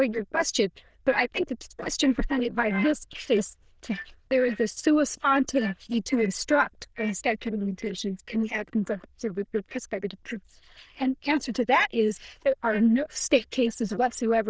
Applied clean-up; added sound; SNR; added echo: neural diffusion model UNIVERSE++.